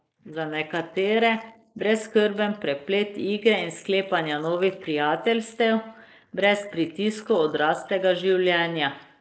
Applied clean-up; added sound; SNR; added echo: neural mask model Resemble Enhance denoiser.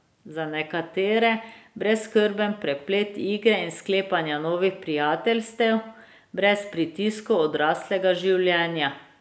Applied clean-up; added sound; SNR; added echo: none; none; none; none.